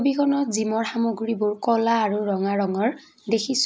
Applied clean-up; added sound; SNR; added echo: none; none; none; none.